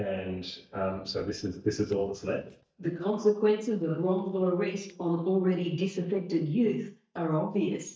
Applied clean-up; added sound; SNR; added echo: neural mask model DeepFilterNet 3.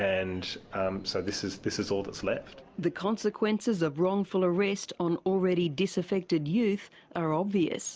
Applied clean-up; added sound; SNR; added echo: none; none; none; none.